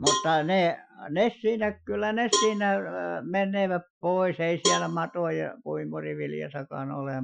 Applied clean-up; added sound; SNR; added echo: classical method Wiener filter.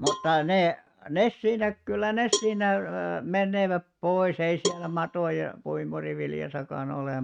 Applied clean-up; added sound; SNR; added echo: neural mask model RNNoise.